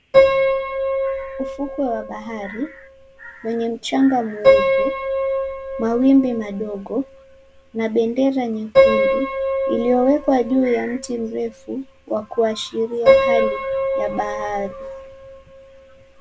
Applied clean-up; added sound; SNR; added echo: none; Piano; -1 dB; none.